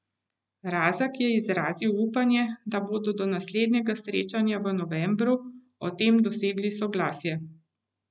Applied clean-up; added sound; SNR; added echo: none; none; none; none.